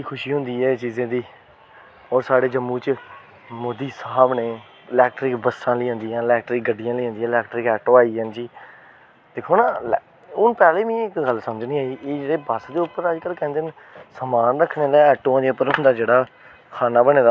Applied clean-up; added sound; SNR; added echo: none; none; none; none.